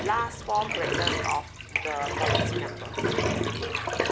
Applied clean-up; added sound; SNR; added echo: none; Bathtub (filling or washing); -4 dB; none.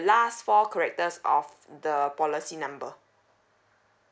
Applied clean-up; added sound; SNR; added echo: none; none; none; none.